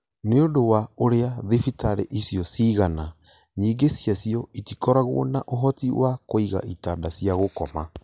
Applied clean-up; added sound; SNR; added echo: none; none; none; none.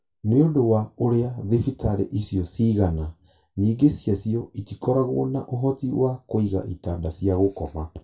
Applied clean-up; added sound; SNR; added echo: none; none; none; reverberation time 0.2 s.